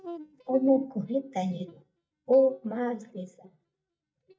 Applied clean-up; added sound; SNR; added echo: neural mask model DeepFilterNet 3.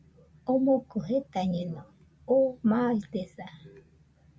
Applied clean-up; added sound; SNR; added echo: none; none; none; none.